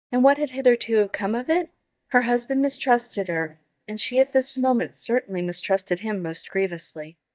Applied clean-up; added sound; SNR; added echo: neural mask model DeepFilterNet 3.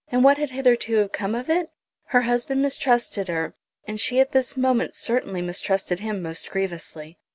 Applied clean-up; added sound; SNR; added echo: none; none; none; none.